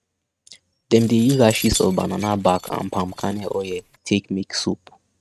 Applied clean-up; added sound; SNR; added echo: neural mask model RNNoise.